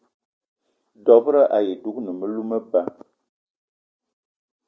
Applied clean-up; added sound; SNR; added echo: none; none; none; none.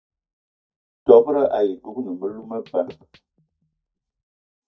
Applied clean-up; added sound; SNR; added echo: neural mask model DeepFilterNet 3.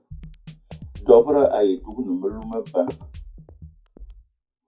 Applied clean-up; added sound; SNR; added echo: classical method WPE with log-MMSE.